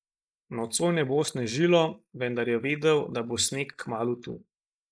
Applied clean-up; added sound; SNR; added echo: neural mask model Resemble Enhance denoiser.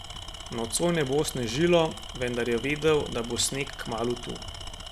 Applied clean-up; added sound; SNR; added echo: none; Tools; 11 dB; none.